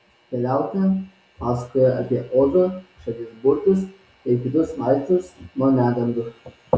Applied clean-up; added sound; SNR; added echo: none; none; none; none.